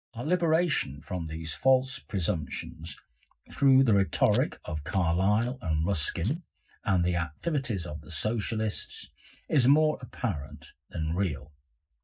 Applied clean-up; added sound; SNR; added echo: neural mask model DeepFilterNet 3.